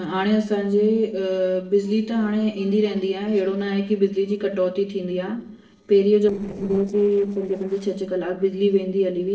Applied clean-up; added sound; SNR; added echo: neural separator model SepFormer DNS4.